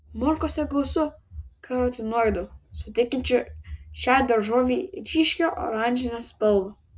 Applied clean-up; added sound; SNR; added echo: none; none; none; none.